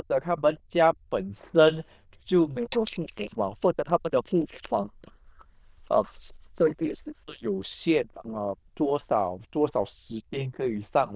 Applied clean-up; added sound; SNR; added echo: neural diffusion model UNIVERSE++.